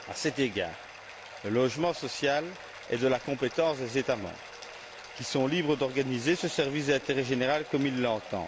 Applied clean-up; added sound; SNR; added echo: none; Bathtub (filling or washing); 15 dB; none.